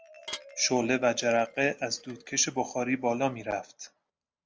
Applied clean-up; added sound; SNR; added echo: none; Dishes, pots, and pans / Glass + Marimba, xylophone; 19 dB; none.